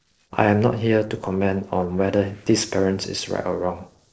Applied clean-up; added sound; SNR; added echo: neural separator model SepFormer DNS4.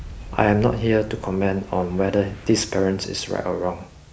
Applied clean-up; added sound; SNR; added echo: none; Boom; 16 dB; none.